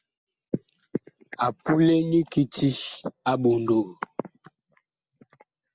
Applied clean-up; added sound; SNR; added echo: none; none; none; none.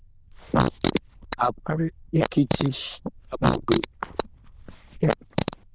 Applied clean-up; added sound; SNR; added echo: neural diffusion model UNIVERSE++.